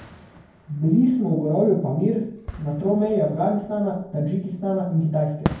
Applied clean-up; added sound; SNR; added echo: none; Fireworks; 15 dB; reverberation time 0.9 s.